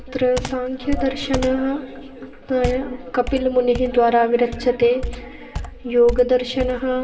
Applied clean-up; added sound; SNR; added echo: none; Computer keyboard; 10 dB; reverberation time 2.9 s.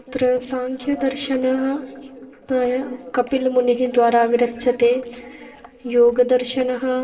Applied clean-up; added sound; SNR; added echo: neural separator model SepFormer DNS4.